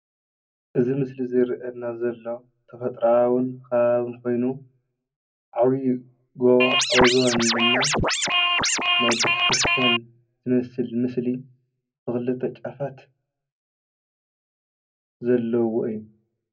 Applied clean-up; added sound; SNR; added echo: none; Scratching (performance technique); -4 dB; reverberation time 0.3 s.